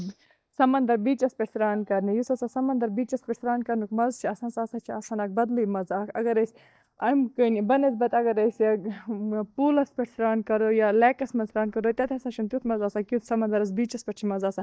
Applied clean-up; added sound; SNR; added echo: neural mask model DeepFilterNet 3.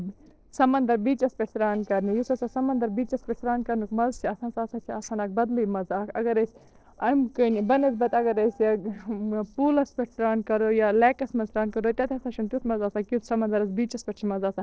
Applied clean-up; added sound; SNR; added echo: neural separator model SepFormer DNS4.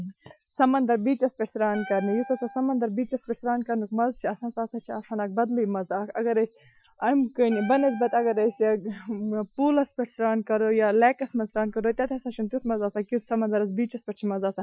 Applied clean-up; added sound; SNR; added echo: classical method Wiener filter.